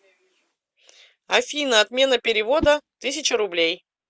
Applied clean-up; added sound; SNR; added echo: none; Whoosh, swoosh, swish; 14 dB; none.